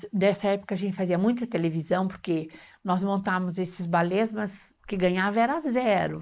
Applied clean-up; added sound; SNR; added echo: neural mask model Resemble Enhance denoiser.